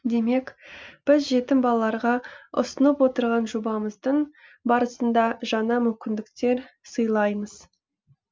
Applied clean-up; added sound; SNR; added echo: none; none; none; none.